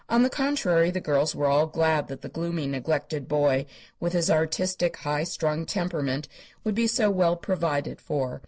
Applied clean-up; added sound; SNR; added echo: none; none; none; none.